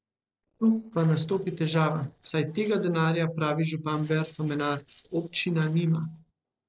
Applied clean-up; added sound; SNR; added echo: neural separator model SepFormer DNS4.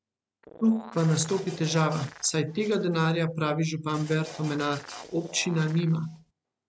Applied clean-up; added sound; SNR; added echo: none; Animal + Printer; 17 dB; none.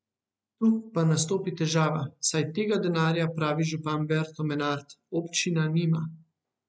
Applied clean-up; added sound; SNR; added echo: none; none; none; none.